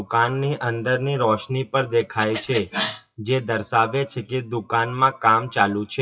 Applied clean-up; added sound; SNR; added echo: classical method WPE with log-MMSE.